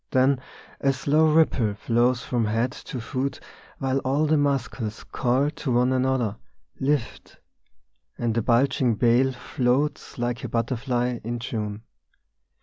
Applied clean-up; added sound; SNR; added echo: none; none; none; none.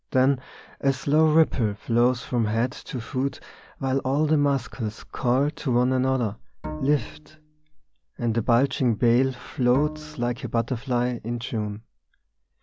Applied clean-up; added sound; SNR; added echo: none; Bowed string instrument; 14 dB; none.